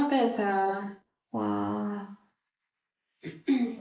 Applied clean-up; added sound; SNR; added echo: neural mask model Resemble Enhance denoiser.